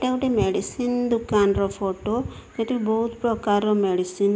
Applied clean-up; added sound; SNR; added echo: none; none; none; none.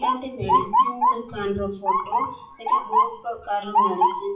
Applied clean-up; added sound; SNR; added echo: classical method WPE with log-MMSE.